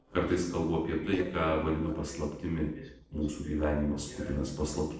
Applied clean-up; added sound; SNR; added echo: neural separator model SepFormer DNS4.